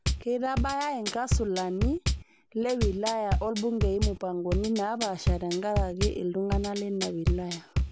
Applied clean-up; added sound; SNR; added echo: none; Bass drum / Drum kit; 0 dB; none.